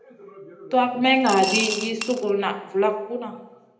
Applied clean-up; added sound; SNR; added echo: none; Coin (dropping) / Glass; 7 dB; reverberation time 0.8 s.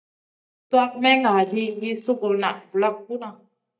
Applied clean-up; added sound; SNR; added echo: neural mask model DeepFilterNet 3.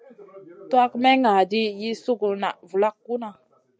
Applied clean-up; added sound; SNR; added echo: none; none; none; none.